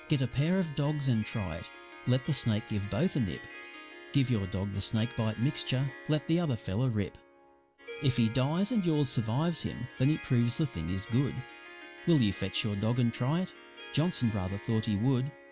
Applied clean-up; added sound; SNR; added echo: none; Harp; 17 dB; none.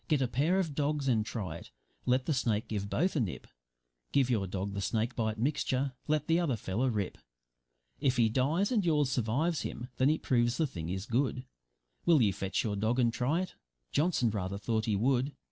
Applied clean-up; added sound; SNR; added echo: none; none; none; none.